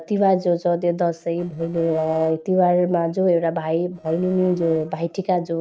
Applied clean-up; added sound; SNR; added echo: neural separator model SepFormer DNS4.